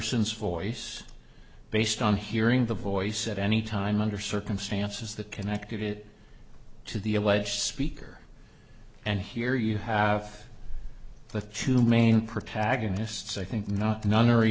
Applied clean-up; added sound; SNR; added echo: none; none; none; none.